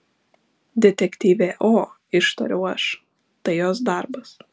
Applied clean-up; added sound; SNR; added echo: none; none; none; none.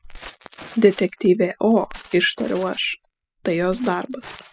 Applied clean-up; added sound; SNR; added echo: classical method spectral subtraction.